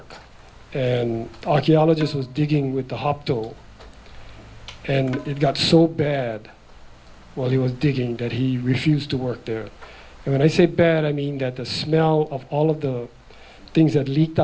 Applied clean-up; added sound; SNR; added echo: none; Percussion; 15 dB; none.